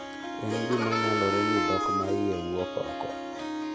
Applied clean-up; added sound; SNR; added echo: none; Harmonica + Harp; -1 dB; none.